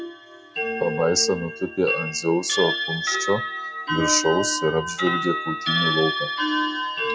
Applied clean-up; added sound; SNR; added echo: classical method log-MMSE.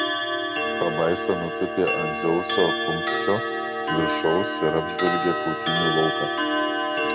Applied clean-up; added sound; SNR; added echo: none; Clock; -1 dB; none.